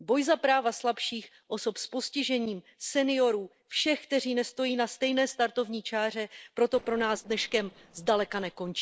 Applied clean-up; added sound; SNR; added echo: neural separator model SepFormer DNS4.